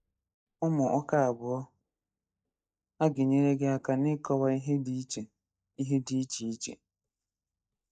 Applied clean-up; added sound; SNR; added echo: neural mask model DeepFilterNet 3.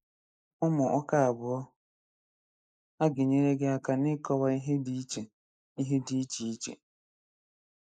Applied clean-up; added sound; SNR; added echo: neural mask model Resemble Enhance denoiser.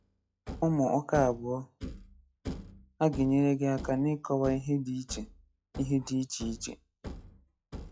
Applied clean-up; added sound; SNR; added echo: classical method log-MMSE.